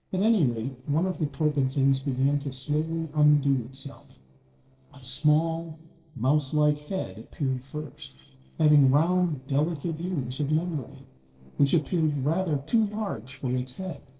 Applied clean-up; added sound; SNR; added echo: neural separator model SepFormer DNS4.